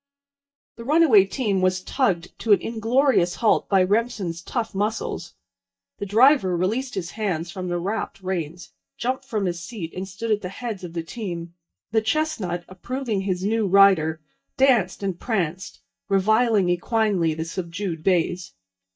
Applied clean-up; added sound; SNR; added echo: neural mask model DeepFilterNet 3.